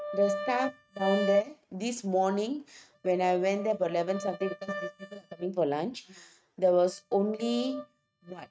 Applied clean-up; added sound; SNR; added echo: neural mask model RNNoise.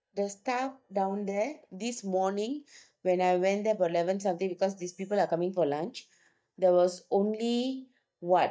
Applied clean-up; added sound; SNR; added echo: neural mask model DeepFilterNet 3.